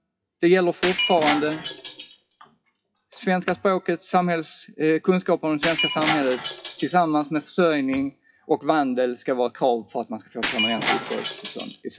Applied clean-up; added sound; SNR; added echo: classical method WPE with log-MMSE.